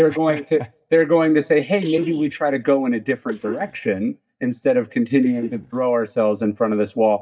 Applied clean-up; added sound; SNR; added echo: neural mask model DeepFilterNet 3.